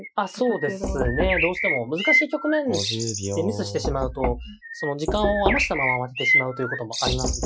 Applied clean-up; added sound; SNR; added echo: classical method Wiener filter.